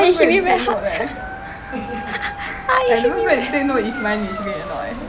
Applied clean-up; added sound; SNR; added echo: none; Dog; 11 dB; none.